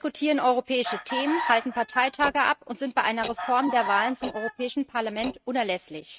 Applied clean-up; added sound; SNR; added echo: neural mask model RNNoise.